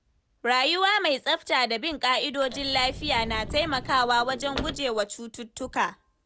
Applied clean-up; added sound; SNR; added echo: none; Sliding door / Slam / Wood; 11 dB; none.